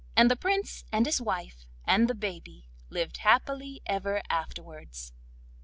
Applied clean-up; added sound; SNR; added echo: none; none; none; none.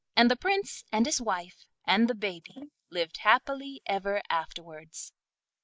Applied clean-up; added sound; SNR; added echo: neural mask model Resemble Enhance denoiser.